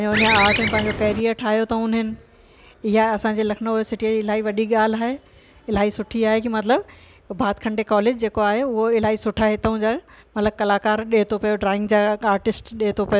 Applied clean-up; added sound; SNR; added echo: none; Bird; 1 dB; none.